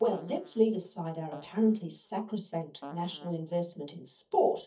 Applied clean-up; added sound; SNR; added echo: neural mask model DeepFilterNet 3.